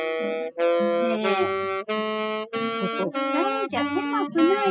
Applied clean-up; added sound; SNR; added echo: classical method spectral subtraction.